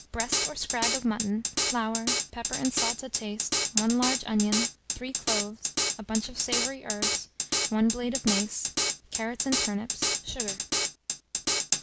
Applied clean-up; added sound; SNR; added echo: none; Drum kit; -1 dB; none.